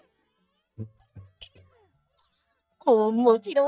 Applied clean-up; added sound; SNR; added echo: neural mask model DeepFilterNet 3.